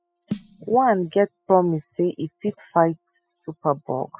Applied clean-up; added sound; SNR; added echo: classical method spectral subtraction.